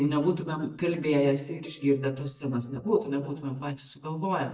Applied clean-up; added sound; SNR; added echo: neural mask model DeepFilterNet 3.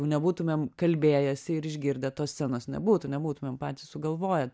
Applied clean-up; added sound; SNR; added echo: none; none; none; none.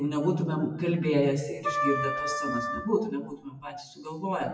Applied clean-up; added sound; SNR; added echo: classical method WPE with log-MMSE.